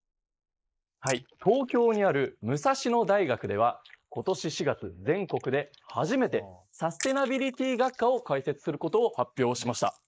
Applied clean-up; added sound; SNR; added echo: neural mask model Resemble Enhance denoiser.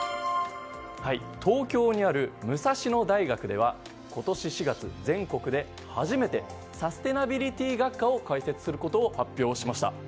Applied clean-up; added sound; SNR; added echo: none; none; none; none.